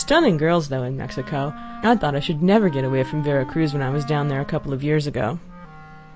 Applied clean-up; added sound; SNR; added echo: none; Wind instrument, woodwind instrument; 17 dB; none.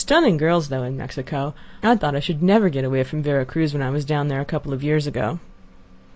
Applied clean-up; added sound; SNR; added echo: none; none; none; none.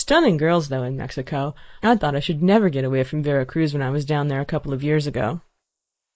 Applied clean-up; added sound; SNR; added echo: neural mask model Resemble Enhance denoiser.